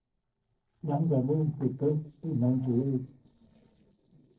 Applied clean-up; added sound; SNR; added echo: neural separator model SepFormer DNS4.